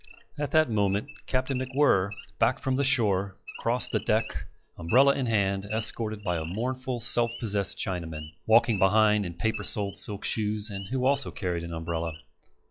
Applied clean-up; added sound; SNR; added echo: classical method log-MMSE.